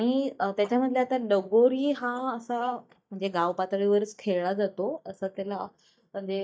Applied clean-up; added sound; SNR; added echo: neural mask model DeepFilterNet 3.